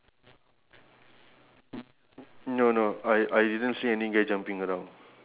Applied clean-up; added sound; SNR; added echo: none; none; none; none.